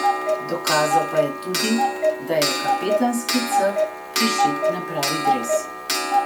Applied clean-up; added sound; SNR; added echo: none; Clock; -4 dB; none.